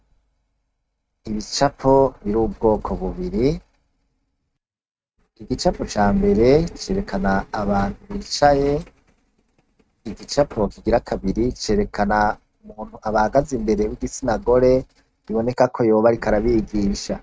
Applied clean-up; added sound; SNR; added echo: neural mask model RNNoise.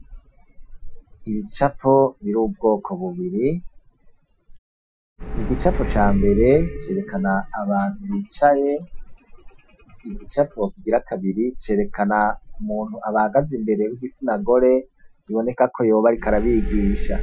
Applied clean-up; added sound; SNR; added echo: classical method Wiener filter.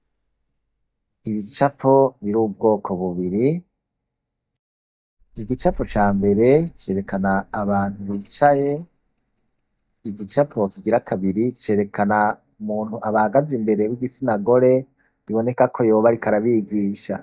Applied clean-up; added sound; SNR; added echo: neural mask model DeepFilterNet 3.